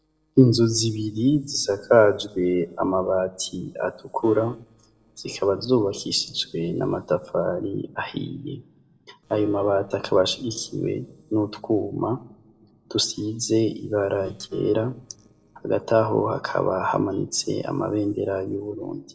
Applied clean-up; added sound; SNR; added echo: neural separator model SepFormer DNS4.